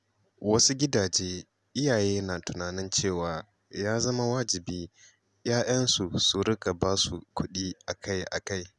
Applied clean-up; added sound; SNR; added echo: none; none; none; none.